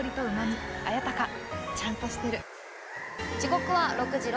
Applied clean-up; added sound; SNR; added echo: none; Water; 10 dB; none.